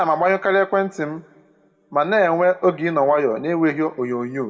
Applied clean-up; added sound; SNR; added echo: none; none; none; reverberation time 0.9 s.